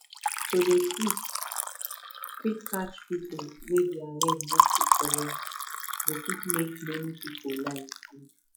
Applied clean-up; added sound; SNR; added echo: classical method log-MMSE.